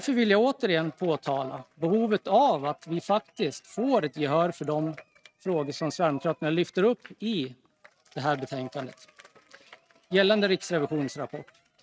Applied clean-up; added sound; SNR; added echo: neural mask model RNNoise.